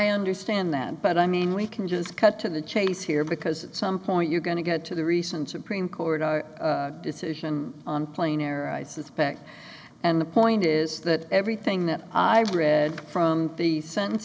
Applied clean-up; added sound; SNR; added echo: none; none; none; none.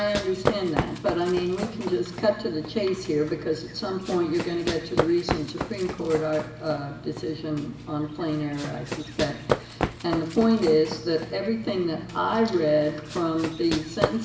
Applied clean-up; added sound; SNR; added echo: none; Run; 7 dB; reverberation time 0.8 s.